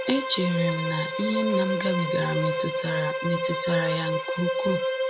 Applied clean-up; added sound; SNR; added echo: none; Bowed string instrument; 0 dB; none.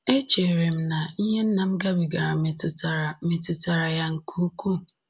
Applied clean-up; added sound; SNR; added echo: none; none; none; none.